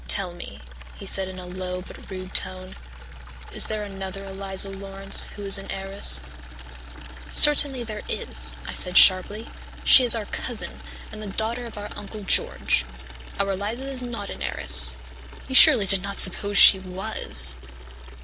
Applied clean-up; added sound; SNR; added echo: none; Water tap, faucet / Liquid; 20 dB; none.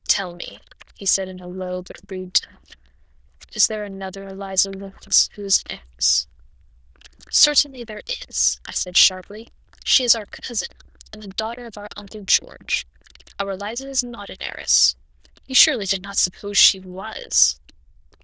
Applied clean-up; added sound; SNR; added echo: neural diffusion model UNIVERSE++.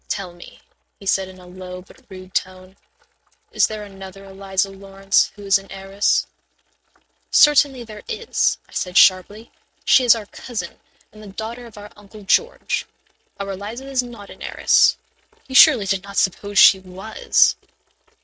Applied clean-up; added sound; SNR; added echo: neural mask model RNNoise.